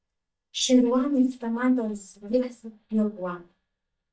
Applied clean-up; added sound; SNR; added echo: neural mask model DeepFilterNet 3.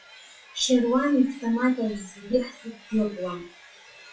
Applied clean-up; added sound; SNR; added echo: classical method WPE with log-MMSE.